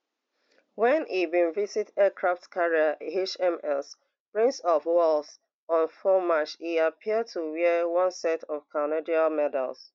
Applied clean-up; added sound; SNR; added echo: none; none; none; none.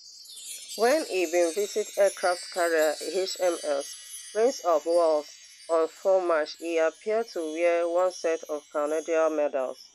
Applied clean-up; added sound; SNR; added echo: none; Chime; 17 dB; none.